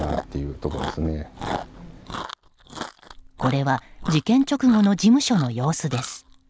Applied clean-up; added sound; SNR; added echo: none; Chewing, mastication; 12 dB; none.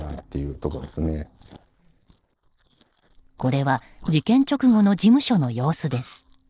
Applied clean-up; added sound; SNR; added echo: neural separator model SepFormer DNS4.